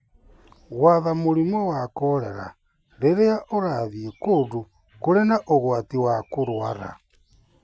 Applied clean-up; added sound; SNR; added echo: none; none; none; none.